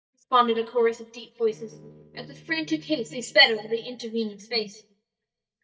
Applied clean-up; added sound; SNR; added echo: neural mask model DeepFilterNet 3.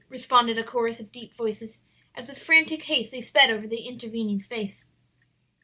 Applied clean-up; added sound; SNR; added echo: none; none; none; none.